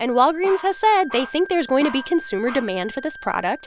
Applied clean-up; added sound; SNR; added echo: none; Bark + Wind instrument, woodwind instrument; 15 dB; none.